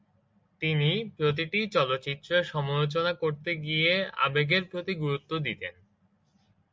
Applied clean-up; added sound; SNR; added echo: none; none; none; none.